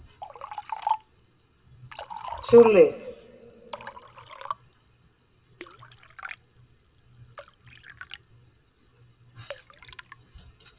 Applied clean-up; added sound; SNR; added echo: none; Liquid; 12 dB; reverberation time 0.9 s.